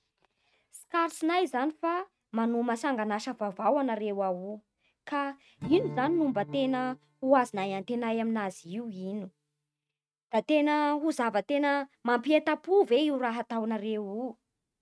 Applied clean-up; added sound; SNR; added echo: neural mask model RNNoise.